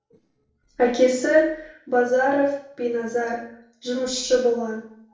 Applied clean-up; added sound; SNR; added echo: neural separator model SepFormer DNS4.